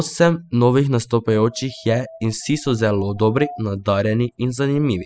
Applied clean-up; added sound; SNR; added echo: classical method spectral subtraction.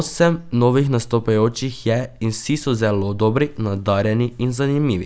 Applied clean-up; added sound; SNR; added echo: none; none; none; none.